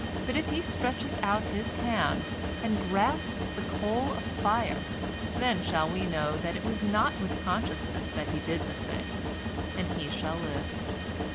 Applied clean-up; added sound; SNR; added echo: none; Mechanisms; 1 dB; none.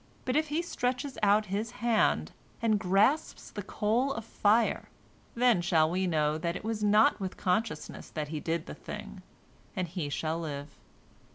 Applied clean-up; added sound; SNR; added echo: none; none; none; none.